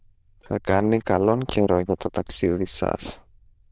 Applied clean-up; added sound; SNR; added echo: neural diffusion model UNIVERSE++.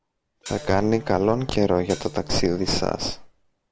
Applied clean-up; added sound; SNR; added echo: none; Hi-hat + Electric guitar; 17 dB; none.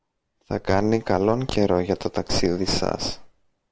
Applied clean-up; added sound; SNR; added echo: none; none; none; none.